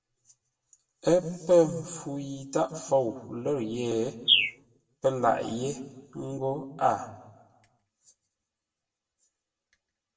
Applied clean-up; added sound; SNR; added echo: none; Bird; -1 dB; reverberation time 0.9 s.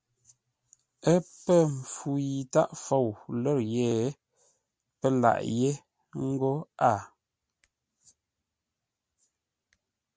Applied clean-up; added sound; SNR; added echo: none; none; none; none.